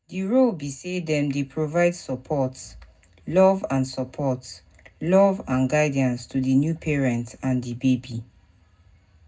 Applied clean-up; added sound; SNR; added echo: none; none; none; reverberation time 0.3 s.